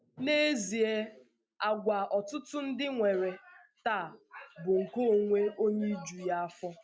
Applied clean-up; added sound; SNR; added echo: none; none; none; none.